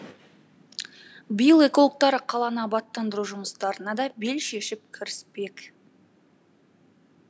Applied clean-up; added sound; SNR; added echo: none; none; none; none.